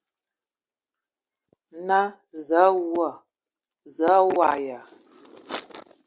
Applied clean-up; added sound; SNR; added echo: none; none; none; none.